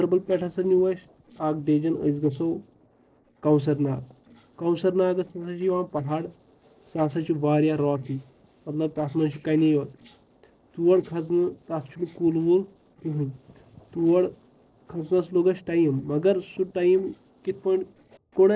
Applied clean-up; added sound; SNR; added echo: neural separator model SepFormer DNS4.